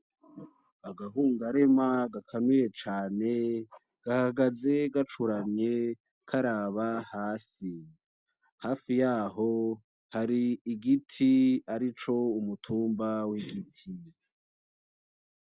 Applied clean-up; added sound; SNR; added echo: none; none; none; none.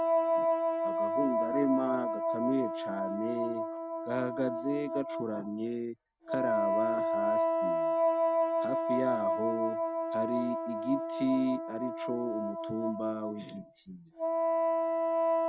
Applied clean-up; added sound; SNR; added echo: none; Wind instrument, woodwind instrument; -4 dB; none.